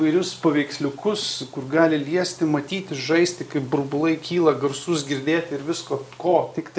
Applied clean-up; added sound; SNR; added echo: none; none; none; none.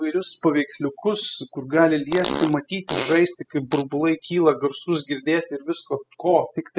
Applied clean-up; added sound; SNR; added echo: classical method spectral subtraction.